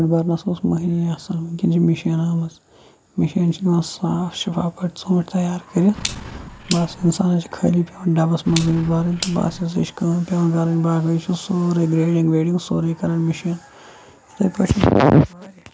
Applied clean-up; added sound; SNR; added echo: none; Clock; 14 dB; none.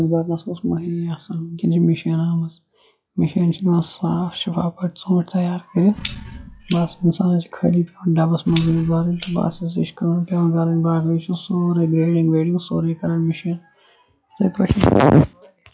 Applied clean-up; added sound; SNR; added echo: classical method log-MMSE.